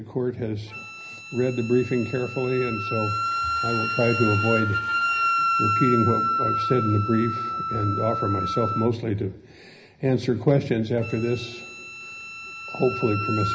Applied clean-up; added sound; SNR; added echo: none; Wind instrument, woodwind instrument; 3 dB; reverberation time 0.5 s.